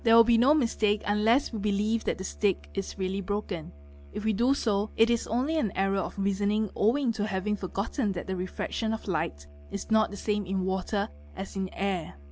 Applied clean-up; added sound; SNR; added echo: none; Musical instrument; 19 dB; none.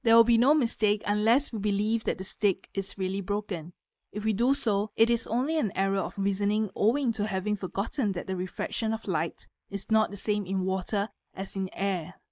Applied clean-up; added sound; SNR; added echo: neural mask model Resemble Enhance denoiser.